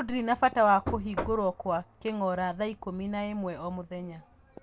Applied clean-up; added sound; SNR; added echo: none; Knock; 7 dB; none.